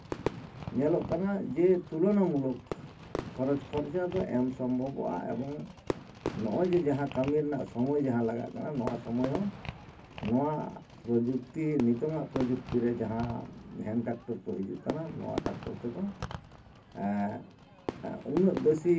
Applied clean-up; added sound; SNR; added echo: none; Fireworks; 11 dB; reverberation time 0.3 s.